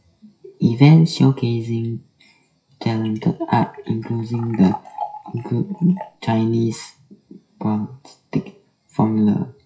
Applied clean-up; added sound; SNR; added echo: classical method WPE with log-MMSE.